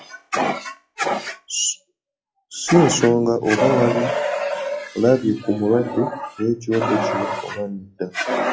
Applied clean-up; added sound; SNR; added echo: classical method log-MMSE.